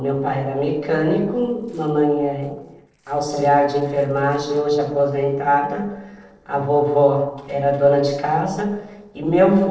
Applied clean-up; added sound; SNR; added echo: neural separator model SepFormer DNS4.